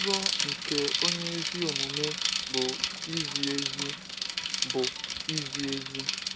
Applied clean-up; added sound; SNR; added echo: none; Bicycle; -5 dB; none.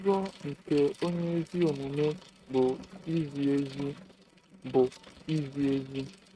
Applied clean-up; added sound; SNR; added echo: neural mask model RNNoise.